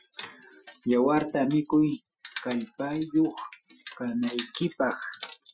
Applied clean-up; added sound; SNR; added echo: classical method Wiener filter.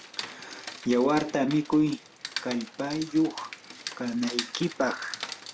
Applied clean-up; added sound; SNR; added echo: none; Rain; 11 dB; none.